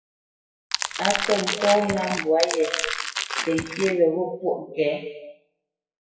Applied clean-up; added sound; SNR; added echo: classical method WPE with log-MMSE.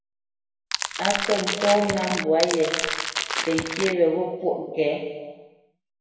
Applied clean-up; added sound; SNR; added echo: none; Crackle; 3 dB; reverberation time 1.2 s.